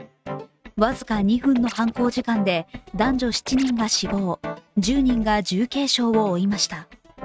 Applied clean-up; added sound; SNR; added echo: neural mask model RNNoise.